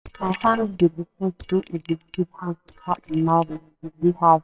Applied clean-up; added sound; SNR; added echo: neural separator model SepFormer WHAMR!.